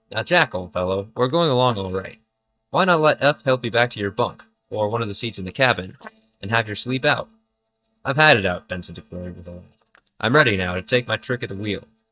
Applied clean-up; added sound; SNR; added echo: neural mask model DeepFilterNet 3.